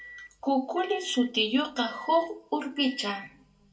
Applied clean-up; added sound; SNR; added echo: none; Microwave oven; 19 dB; reverberation time 0.2 s.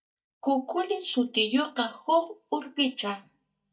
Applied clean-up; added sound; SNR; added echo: neural mask model DeepFilterNet 3.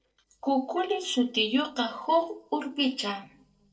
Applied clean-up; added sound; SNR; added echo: neural separator model SepFormer DNS4.